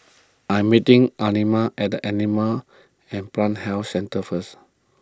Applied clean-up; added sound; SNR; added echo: none; none; none; none.